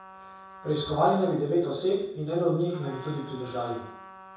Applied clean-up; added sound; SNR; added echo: none; Trumpet; 19 dB; reverberation time 0.7 s.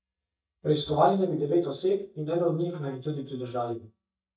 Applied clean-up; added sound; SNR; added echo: neural mask model DeepFilterNet 3.